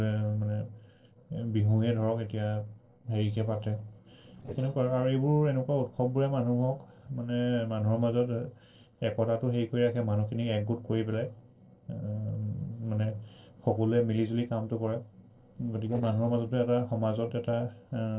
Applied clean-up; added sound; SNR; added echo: neural separator model SepFormer DNS4.